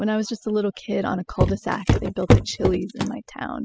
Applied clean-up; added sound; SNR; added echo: classical method spectral subtraction.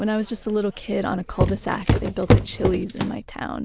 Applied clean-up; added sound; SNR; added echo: none; Walk, footsteps; -4 dB; none.